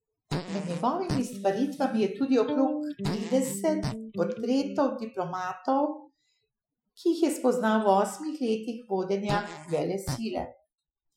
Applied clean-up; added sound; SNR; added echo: classical method Wiener filter.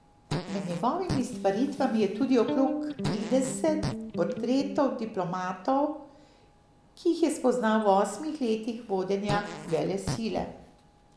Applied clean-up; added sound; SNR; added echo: none; Electric guitar + Fart; 6 dB; none.